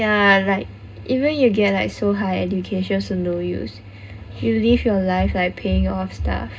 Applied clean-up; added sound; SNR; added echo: none; none; none; reverberation time 0.2 s.